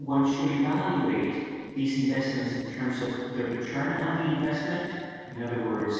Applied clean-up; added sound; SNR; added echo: neural separator model SepFormer DNS4.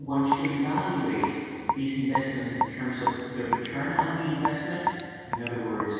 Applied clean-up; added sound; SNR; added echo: none; Raindrop / Drip; 3 dB; reverberation time 2.2 s.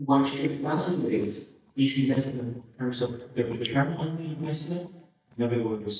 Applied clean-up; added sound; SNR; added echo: neural mask model DeepFilterNet 3.